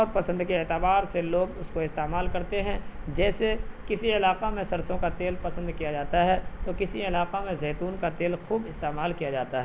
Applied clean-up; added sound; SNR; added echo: none; none; none; none.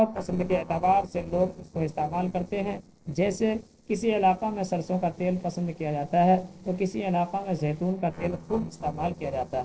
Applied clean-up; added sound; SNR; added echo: neural separator model SepFormer DNS4.